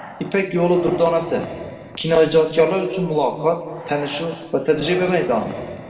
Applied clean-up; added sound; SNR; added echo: none; Breathing; 16 dB; reverberation time 1.7 s.